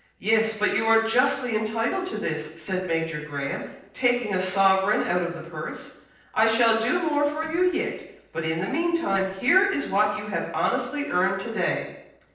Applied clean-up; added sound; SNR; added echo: neural separator model SepFormer DNS4.